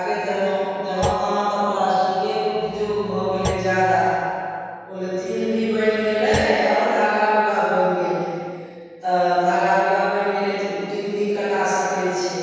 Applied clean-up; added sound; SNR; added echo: none; Thump, thud; 13 dB; reverberation time 2.2 s.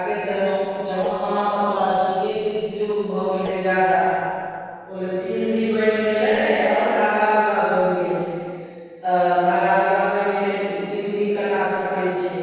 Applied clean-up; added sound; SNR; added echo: neural separator model SepFormer DNS4.